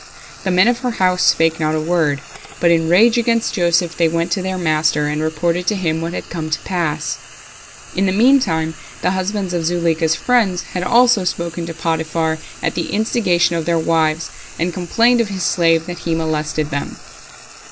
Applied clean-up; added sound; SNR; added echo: none; Frying (food); 20 dB; none.